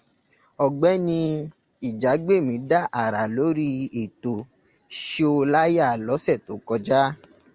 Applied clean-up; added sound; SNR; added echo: none; none; none; none.